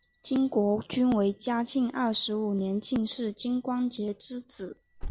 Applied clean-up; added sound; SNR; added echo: none; Alarm; 18 dB; none.